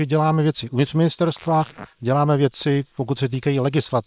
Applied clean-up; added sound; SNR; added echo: neural separator model SepFormer WHAM!.